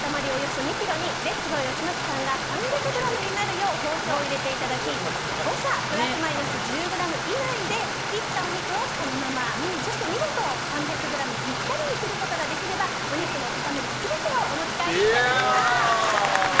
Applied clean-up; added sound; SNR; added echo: none; Stream; 1 dB; none.